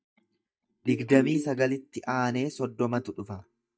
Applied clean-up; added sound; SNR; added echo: neural mask model DeepFilterNet 3.